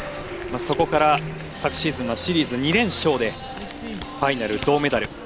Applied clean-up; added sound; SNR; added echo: none; Cat; 16 dB; none.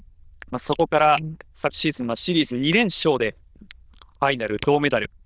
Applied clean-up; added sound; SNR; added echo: neural diffusion model UNIVERSE++.